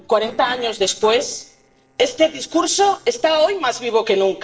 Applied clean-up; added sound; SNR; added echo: neural separator model SepFormer DNS4.